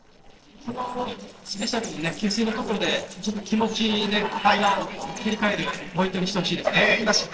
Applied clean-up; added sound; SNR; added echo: neural separator model SepFormer DNS4.